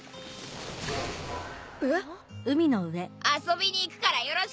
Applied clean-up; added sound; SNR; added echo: none; none; none; none.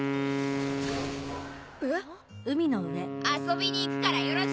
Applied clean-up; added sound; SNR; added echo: none; Wind instrument, woodwind instrument; 0 dB; none.